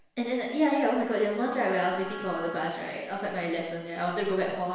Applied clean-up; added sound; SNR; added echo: none; Wind instrument, woodwind instrument; 14 dB; reverberation time 0.9 s.